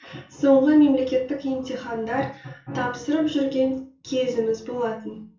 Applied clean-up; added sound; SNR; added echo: none; none; none; reverberation time 0.3 s.